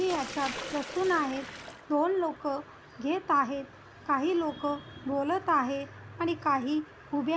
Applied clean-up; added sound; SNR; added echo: none; Sink (filling or washing); 16 dB; none.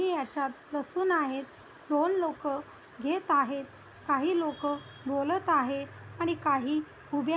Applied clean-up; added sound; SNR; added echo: none; none; none; none.